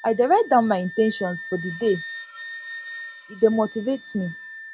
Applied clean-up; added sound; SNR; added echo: none; Wind instrument, woodwind instrument; 14 dB; none.